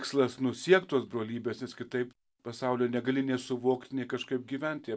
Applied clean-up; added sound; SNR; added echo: none; none; none; none.